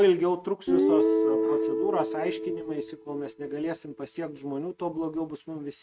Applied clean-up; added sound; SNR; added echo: neural mask model RNNoise.